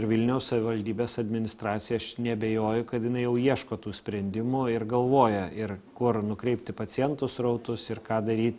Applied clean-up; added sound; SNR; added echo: none; none; none; none.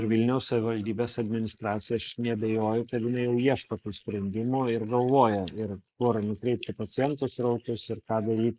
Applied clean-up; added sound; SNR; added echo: neural mask model Resemble Enhance denoiser.